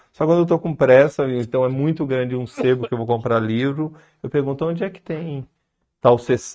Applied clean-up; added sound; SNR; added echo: neural mask model RNNoise.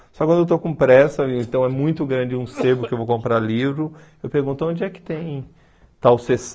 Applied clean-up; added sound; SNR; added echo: none; Cough; 16 dB; none.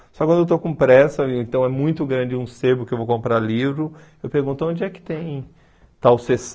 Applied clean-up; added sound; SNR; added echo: none; none; none; none.